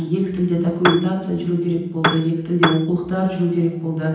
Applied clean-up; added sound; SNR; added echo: none; Piano; 1 dB; reverberation time 0.9 s.